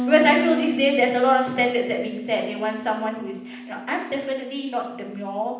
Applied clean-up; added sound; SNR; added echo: none; Bass guitar; 7 dB; reverberation time 0.9 s.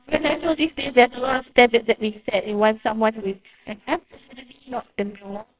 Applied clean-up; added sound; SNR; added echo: neural separator model SepFormer WHAMR!.